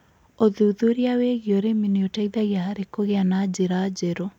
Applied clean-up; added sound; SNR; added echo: none; none; none; none.